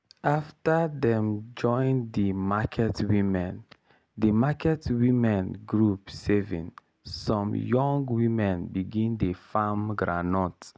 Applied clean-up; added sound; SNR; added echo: none; none; none; none.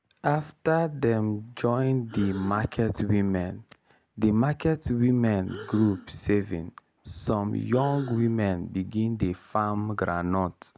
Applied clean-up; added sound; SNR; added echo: none; Breathing; 19 dB; none.